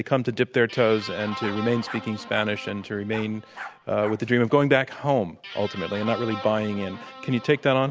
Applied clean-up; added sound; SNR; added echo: none; Bark + Guitar; 15 dB; none.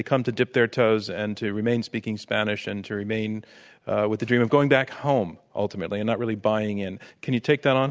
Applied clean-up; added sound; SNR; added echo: none; none; none; none.